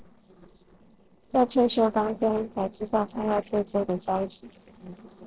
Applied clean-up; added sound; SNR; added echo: neural separator model SepFormer DNS4.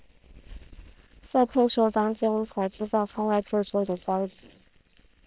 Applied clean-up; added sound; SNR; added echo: neural separator model SepFormer WHAM!.